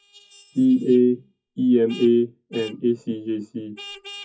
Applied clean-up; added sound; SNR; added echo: classical method WPE with log-MMSE.